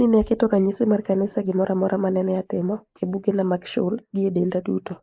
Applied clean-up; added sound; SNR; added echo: neural mask model Resemble Enhance denoiser.